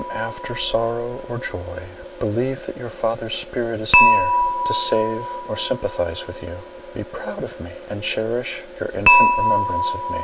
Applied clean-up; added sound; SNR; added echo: none; Dishes, pots, and pans / Chink, clink; -2 dB; none.